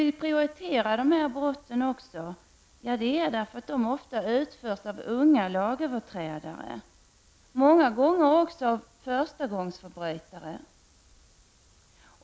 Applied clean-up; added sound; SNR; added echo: none; none; none; none.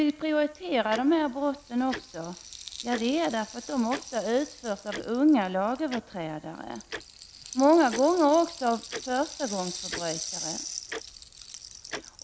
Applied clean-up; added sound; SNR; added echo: none; Rattle (instrument) + Tick-tock; 13 dB; none.